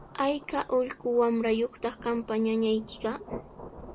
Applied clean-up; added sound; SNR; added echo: none; Rain / Thunderstorm; 17 dB; none.